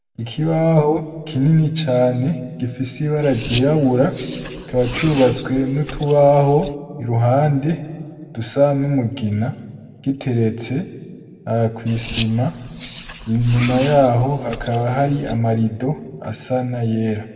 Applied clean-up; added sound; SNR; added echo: none; Car; 12 dB; reverberation time 1.3 s.